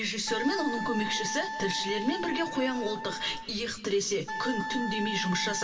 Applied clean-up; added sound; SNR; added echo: none; Wind instrument, woodwind instrument; 6 dB; reverberation time 1.9 s.